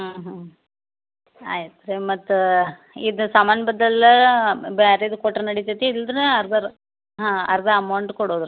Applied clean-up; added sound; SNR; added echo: none; none; none; none.